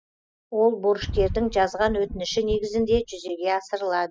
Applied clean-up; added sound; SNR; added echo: classical method spectral subtraction.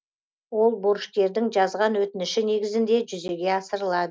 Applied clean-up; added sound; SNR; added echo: none; none; none; none.